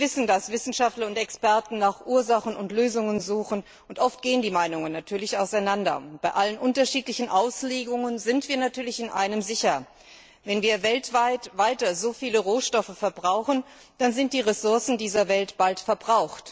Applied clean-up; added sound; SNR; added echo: none; none; none; none.